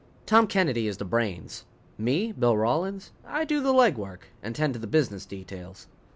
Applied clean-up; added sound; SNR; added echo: none; none; none; none.